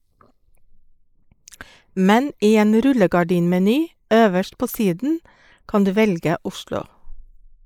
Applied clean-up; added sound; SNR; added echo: neural mask model Resemble Enhance denoiser.